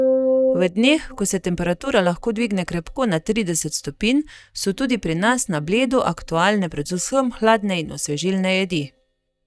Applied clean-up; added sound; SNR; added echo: neural mask model DeepFilterNet 3.